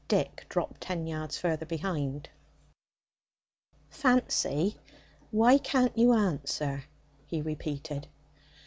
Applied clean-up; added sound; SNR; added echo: none; none; none; none.